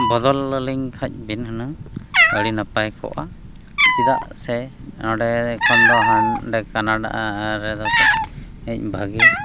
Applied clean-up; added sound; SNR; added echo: none; Cat; -2 dB; none.